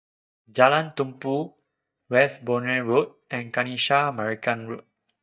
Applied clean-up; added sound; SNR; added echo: neural mask model DeepFilterNet 3.